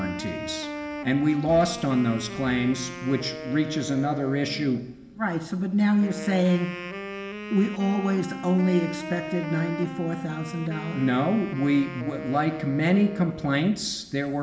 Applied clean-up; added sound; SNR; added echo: none; Wind instrument, woodwind instrument; 11 dB; reverberation time 0.9 s.